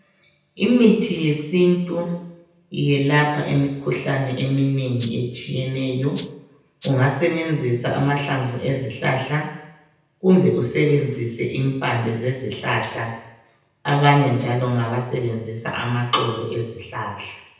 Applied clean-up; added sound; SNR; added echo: none; Rattle (instrument); 8 dB; reverberation time 0.9 s.